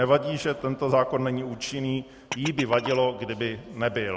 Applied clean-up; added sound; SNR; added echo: none; Glass; 14 dB; none.